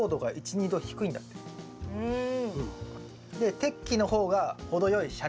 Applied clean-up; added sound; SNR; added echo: none; none; none; none.